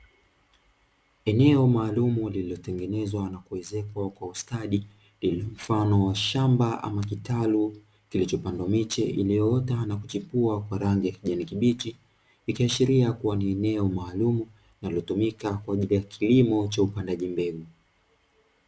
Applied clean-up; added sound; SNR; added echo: none; none; none; none.